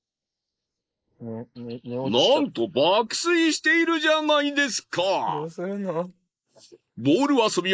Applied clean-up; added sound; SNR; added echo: neural mask model Resemble Enhance denoiser.